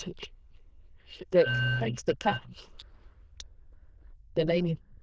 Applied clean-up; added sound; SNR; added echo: neural diffusion model UNIVERSE++.